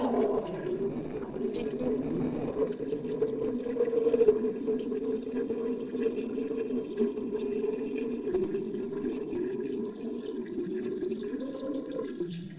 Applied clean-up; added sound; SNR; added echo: neural separator model SepFormer DNS4.